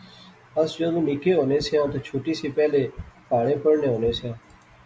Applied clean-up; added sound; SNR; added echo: none; none; none; none.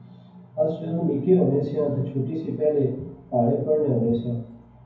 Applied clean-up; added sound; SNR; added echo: none; none; none; reverberation time 0.9 s.